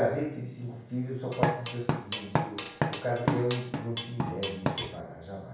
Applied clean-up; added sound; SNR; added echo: none; Drum kit; -2 dB; reverberation time 0.7 s.